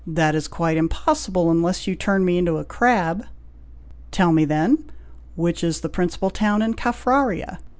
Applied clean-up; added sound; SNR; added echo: none; none; none; none.